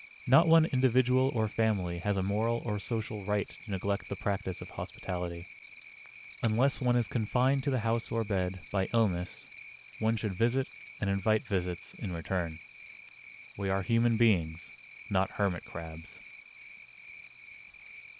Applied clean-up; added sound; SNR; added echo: none; Cricket; 19 dB; none.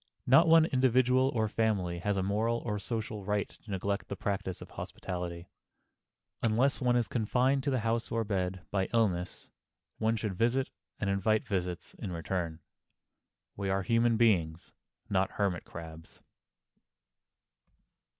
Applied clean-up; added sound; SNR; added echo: none; none; none; none.